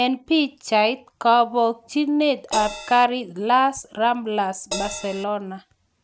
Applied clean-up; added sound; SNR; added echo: none; Crash cymbal; 9 dB; none.